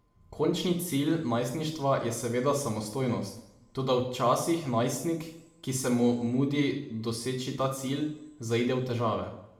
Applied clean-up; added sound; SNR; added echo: none; none; none; reverberation time 0.7 s.